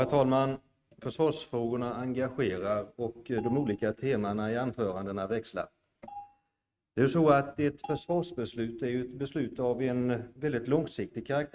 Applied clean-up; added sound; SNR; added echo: neural mask model RNNoise.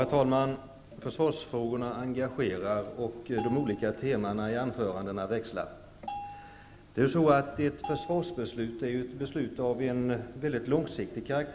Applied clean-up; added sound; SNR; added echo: none; Bell; 13 dB; none.